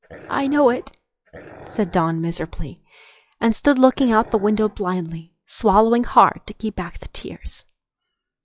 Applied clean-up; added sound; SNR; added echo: classical method log-MMSE.